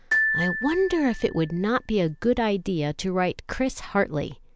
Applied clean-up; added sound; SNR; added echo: none; Glockenspiel; 6 dB; none.